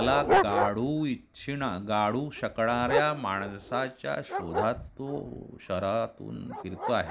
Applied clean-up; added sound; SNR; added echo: none; Dog; 3 dB; none.